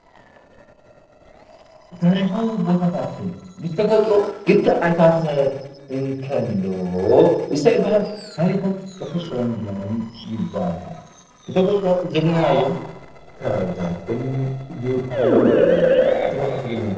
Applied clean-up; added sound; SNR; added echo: neural separator model SepFormer DNS4.